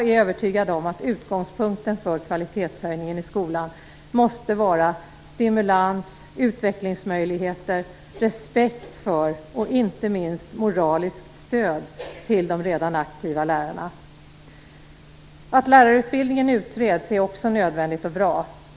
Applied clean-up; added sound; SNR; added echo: none; none; none; none.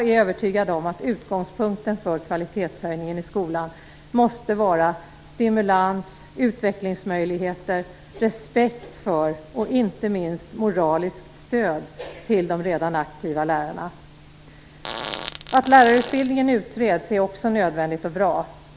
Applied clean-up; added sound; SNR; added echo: none; Fart; 9 dB; none.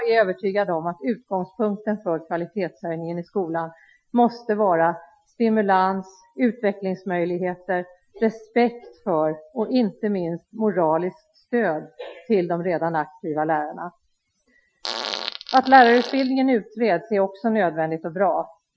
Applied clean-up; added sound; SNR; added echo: classical method Wiener filter.